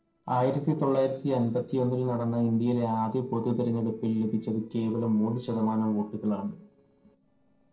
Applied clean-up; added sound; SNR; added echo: neural separator model SepFormer DNS4.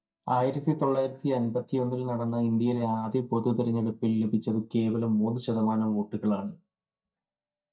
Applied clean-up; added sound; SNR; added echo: neural mask model DeepFilterNet 3.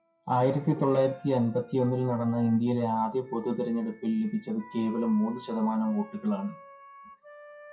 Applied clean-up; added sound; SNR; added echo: classical method WPE with log-MMSE.